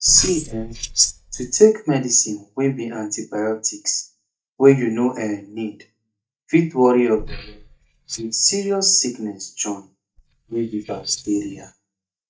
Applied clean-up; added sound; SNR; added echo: neural mask model DeepFilterNet 3.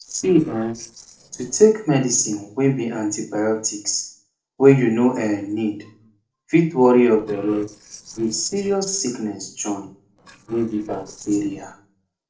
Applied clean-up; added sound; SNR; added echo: neural separator model SepFormer DNS4.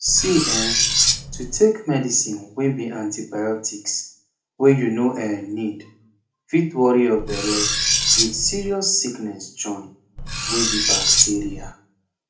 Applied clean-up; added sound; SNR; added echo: none; Cutlery, silverware; -1 dB; reverberation time 0.3 s.